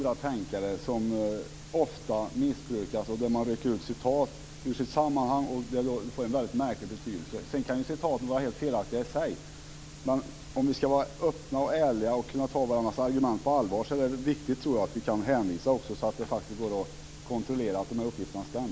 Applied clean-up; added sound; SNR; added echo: none; none; none; none.